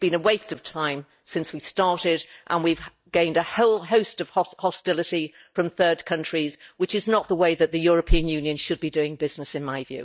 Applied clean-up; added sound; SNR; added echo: neural mask model DeepFilterNet 3.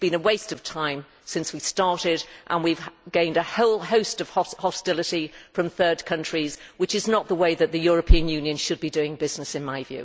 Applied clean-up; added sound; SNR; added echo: none; none; none; none.